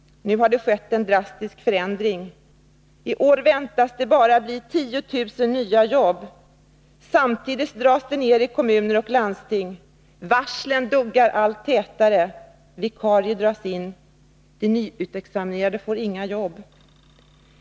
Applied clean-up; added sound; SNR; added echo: none; none; none; none.